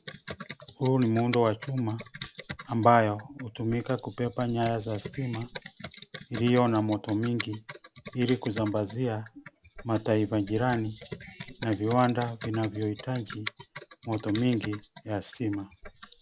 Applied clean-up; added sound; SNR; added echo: none; Computer keyboard; 11 dB; none.